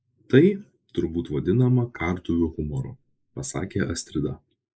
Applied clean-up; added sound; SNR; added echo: neural mask model Resemble Enhance denoiser.